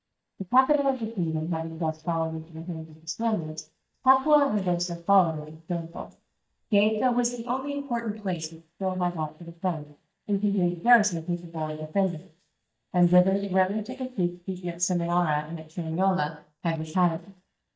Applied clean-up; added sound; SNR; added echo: neural mask model DeepFilterNet 3.